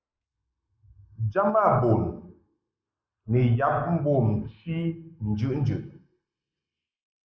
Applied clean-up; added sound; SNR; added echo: neural mask model Resemble Enhance denoiser.